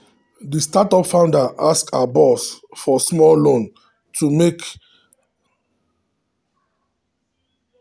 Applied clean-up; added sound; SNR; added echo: none; none; none; none.